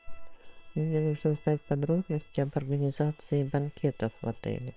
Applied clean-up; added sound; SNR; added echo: neural separator model SepFormer WHAM!.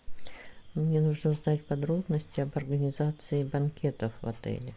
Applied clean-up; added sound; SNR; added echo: none; none; none; none.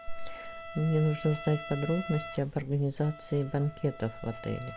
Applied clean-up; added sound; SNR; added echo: none; Trumpet; 14 dB; none.